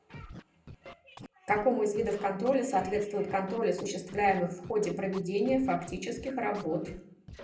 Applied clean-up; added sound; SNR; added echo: none; Scratching (performance technique); 18 dB; reverberation time 0.6 s.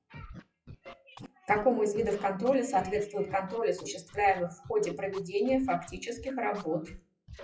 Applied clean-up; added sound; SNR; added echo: classical method WPE with log-MMSE.